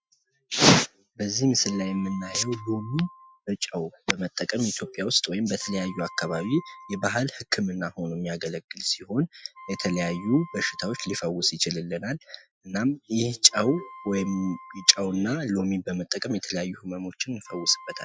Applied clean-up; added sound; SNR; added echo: classical method Wiener filter.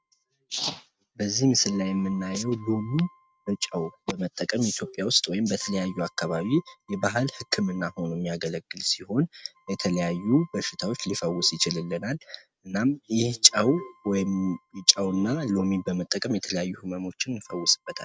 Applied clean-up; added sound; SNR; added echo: neural mask model RNNoise.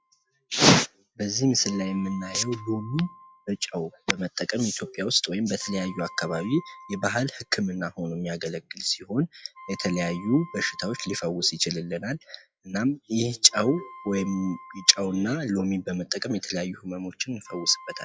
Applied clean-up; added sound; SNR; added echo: classical method log-MMSE.